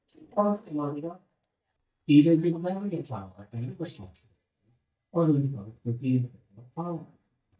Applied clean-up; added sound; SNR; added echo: neural mask model DeepFilterNet 3.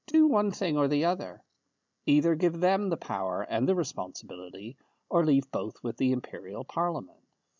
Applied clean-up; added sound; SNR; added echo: none; none; none; none.